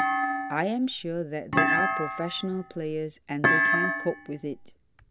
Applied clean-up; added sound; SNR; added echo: none; Thump, thud; -3 dB; none.